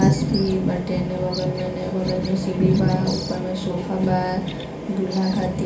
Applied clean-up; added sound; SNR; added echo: none; Bird vocalization, bird call, bird song; 19 dB; reverberation time 0.4 s.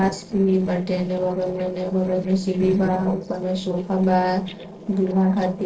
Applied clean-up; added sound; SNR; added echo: neural separator model SepFormer DNS4.